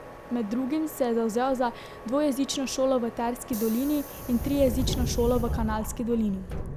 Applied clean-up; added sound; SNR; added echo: none; Subway, metro, underground; 7 dB; none.